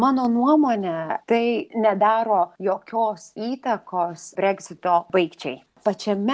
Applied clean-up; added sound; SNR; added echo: none; none; none; none.